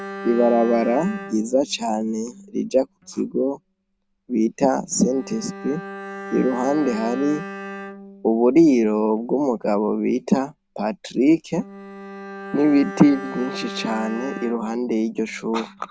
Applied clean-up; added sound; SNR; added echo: none; Bowed string instrument; 14 dB; none.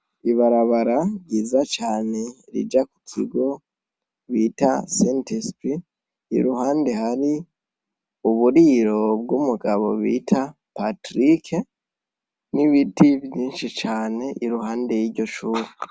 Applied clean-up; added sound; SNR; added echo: none; none; none; none.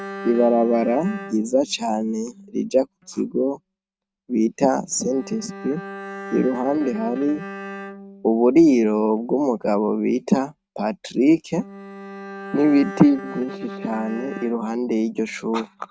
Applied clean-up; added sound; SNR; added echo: neural mask model RNNoise.